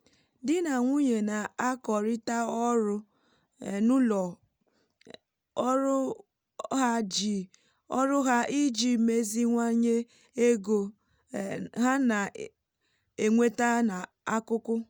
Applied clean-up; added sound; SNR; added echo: none; none; none; none.